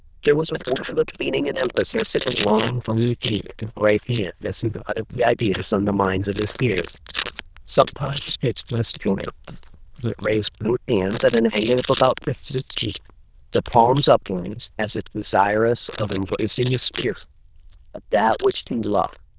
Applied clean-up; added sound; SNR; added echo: neural diffusion model UNIVERSE++.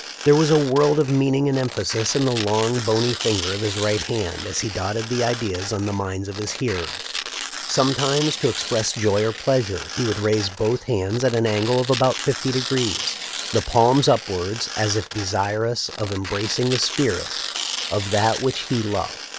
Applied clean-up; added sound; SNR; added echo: none; Tearing; 9 dB; none.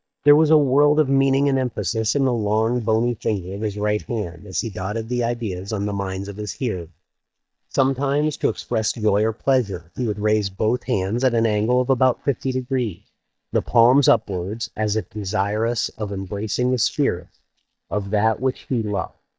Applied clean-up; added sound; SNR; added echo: neural mask model DeepFilterNet 3.